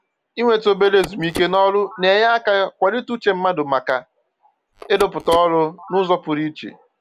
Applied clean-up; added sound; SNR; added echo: none; Telephone; 18 dB; none.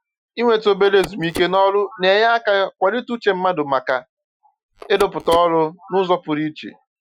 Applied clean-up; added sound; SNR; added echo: classical method Wiener filter.